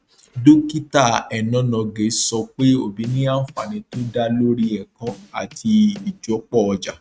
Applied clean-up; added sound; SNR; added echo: neural mask model RNNoise.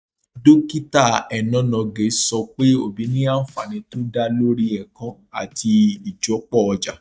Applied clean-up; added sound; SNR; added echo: neural mask model DeepFilterNet 3.